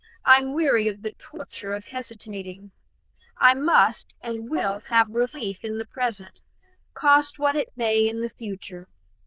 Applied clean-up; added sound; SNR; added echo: neural diffusion model UNIVERSE++.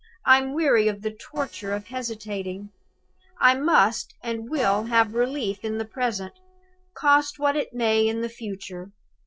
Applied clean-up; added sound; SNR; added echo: neural separator model SepFormer DNS4.